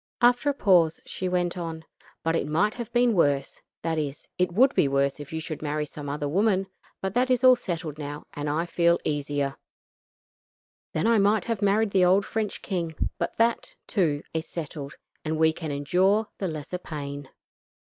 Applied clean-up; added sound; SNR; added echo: none; none; none; none.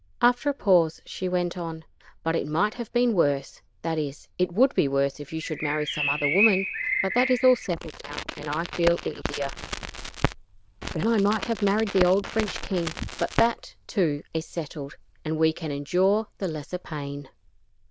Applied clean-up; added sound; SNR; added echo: neural diffusion model UNIVERSE++.